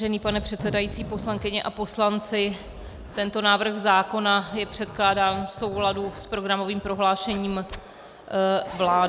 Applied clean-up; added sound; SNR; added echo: none; Zipper (clothing); 15 dB; none.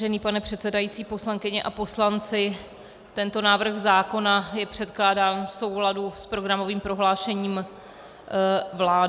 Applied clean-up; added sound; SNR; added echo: none; none; none; none.